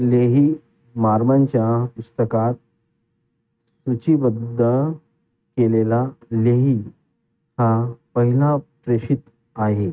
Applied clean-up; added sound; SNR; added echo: neural mask model RNNoise.